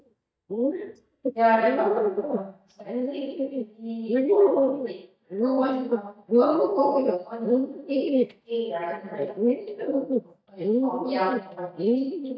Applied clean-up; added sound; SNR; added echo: neural mask model DeepFilterNet 3.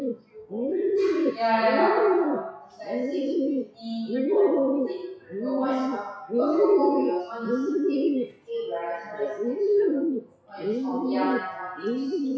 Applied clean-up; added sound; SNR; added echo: classical method WPE with log-MMSE.